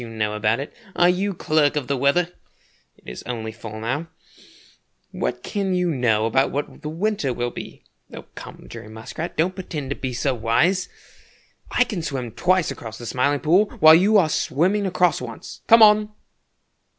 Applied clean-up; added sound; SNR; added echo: none; none; none; none.